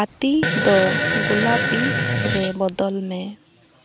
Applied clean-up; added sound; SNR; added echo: none; Fart; -1 dB; none.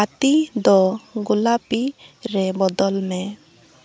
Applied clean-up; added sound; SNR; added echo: none; none; none; none.